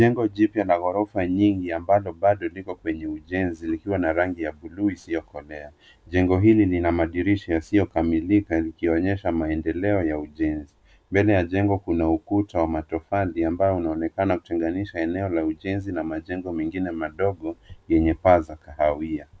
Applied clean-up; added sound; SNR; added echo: none; none; none; none.